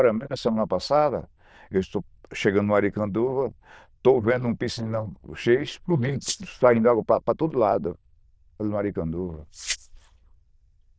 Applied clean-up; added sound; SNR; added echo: neural diffusion model UNIVERSE++.